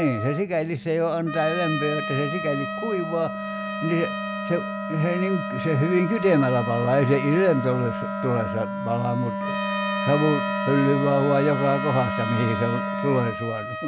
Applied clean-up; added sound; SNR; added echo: none; Trumpet + Wind instrument, woodwind instrument; 5 dB; none.